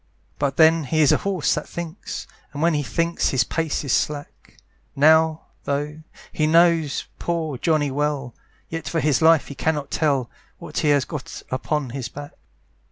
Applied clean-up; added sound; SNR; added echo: none; none; none; none.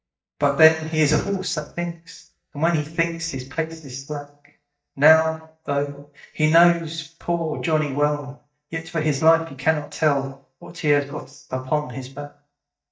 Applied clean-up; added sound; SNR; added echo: neural mask model DeepFilterNet 3.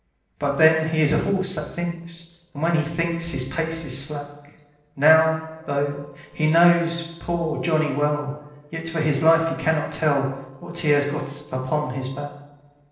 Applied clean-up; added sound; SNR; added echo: neural separator model SepFormer DNS4.